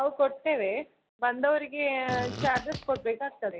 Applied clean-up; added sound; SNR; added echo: none; Fart; 8 dB; none.